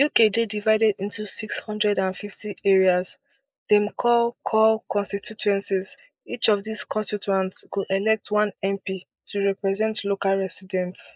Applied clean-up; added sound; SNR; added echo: neural mask model Resemble Enhance denoiser.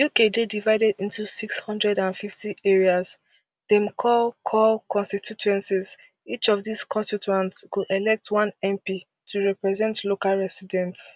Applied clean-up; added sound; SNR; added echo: none; none; none; none.